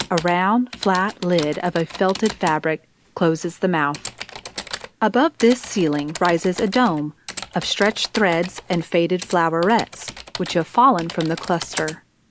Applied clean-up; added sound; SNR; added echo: none; Typing; 15 dB; none.